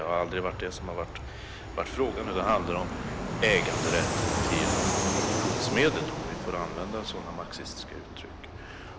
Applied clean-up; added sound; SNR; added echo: none; Fixed-wing aircraft, airplane; 0 dB; none.